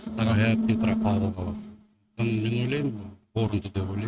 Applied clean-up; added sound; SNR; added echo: neural mask model RNNoise.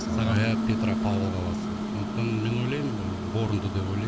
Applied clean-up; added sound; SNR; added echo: none; Microwave oven; 0 dB; none.